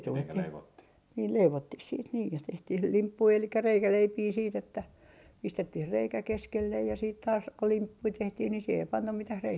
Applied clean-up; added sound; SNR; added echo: none; none; none; none.